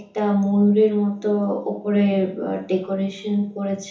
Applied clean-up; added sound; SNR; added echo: none; none; none; reverberation time 0.7 s.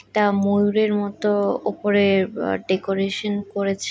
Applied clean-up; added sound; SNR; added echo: none; none; none; none.